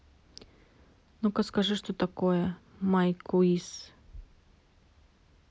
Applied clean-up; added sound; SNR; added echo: none; none; none; none.